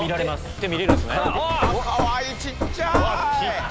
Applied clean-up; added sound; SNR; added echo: none; Knock / Wood; 1 dB; none.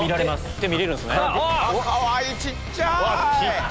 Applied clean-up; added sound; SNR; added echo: none; none; none; none.